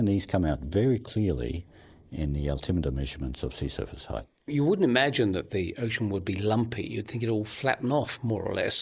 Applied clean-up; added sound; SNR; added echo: neural mask model Resemble Enhance denoiser.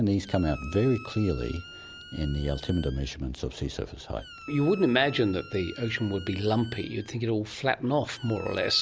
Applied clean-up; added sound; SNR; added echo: none; Squeak; 19 dB; none.